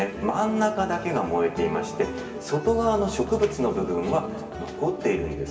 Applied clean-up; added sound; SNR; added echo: none; none; none; reverberation time 2.5 s.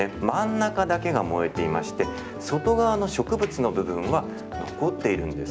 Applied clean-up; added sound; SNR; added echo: none; none; none; none.